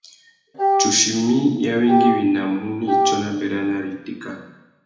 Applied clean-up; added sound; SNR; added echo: none; Wind instrument, woodwind instrument; 0 dB; reverberation time 0.9 s.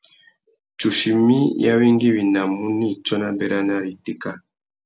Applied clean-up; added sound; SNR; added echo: none; none; none; none.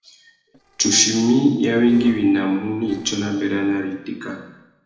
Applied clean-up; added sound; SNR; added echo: neural separator model SepFormer DNS4.